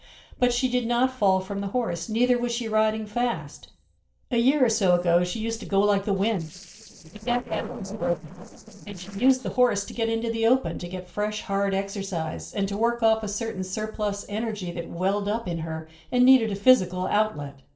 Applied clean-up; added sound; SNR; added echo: neural separator model SepFormer DNS4.